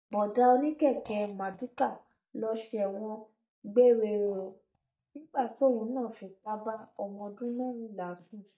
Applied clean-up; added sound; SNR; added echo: neural mask model DeepFilterNet 3.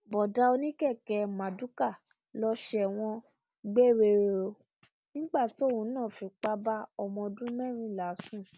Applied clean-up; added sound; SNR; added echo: none; none; none; none.